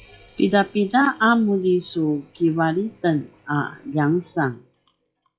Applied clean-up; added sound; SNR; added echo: classical method log-MMSE.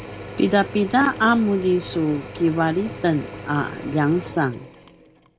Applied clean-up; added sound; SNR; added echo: none; Drill / Mechanisms; 14 dB; none.